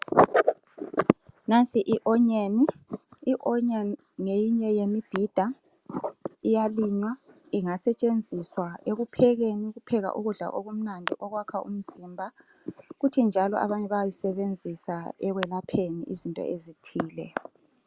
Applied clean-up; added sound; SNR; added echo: none; none; none; none.